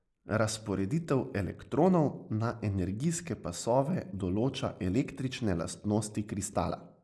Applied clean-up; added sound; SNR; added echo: neural mask model Resemble Enhance denoiser.